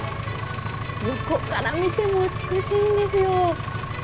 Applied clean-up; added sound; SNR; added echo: none; Engine; 6 dB; none.